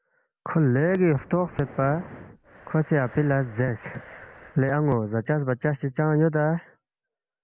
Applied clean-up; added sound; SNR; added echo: none; Breathing; 20 dB; none.